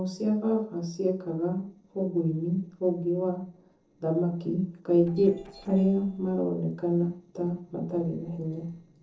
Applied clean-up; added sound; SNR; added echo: neural separator model SepFormer DNS4.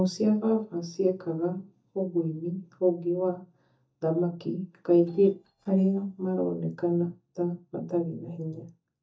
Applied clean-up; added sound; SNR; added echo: neural mask model DeepFilterNet 3.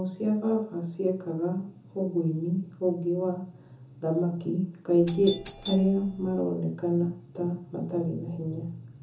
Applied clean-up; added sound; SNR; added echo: none; Doorbell; 8 dB; reverberation time 0.6 s.